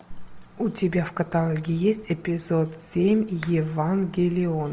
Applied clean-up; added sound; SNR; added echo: none; none; none; none.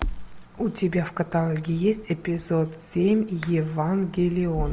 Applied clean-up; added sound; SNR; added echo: none; Crackle; 10 dB; none.